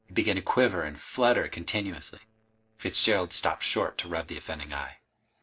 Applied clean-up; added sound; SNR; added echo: neural separator model SepFormer DNS4.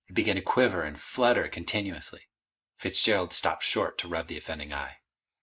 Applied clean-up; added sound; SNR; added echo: neural mask model Resemble Enhance denoiser.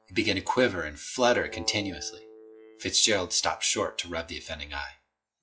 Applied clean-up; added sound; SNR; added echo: classical method log-MMSE.